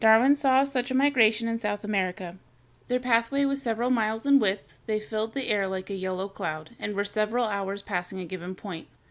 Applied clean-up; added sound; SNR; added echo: none; none; none; none.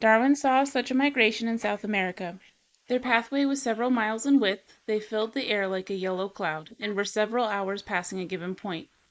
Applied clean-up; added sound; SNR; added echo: neural mask model Resemble Enhance denoiser.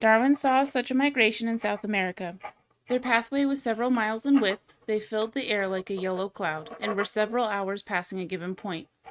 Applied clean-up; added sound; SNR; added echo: neural mask model RNNoise.